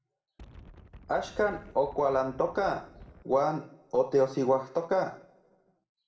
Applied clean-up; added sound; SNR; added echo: none; Wind; 20 dB; reverberation time 0.6 s.